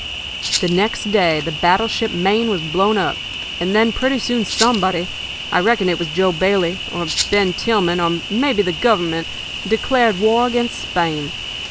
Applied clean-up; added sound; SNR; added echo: none; Cricket + Rattle (instrument); 8 dB; none.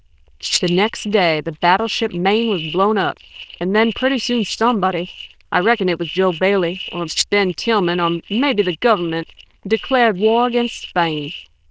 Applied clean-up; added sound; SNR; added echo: neural diffusion model UNIVERSE++.